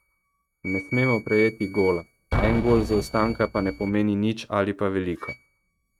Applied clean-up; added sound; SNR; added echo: neural mask model RNNoise.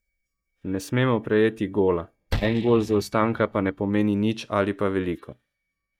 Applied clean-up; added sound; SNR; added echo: neural mask model DeepFilterNet 3.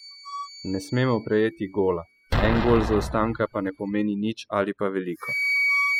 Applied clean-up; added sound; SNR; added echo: classical method spectral subtraction.